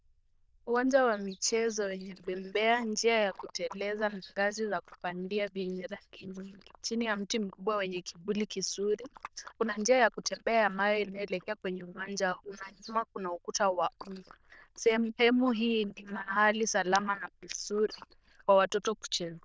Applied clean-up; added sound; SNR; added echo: neural diffusion model UNIVERSE++.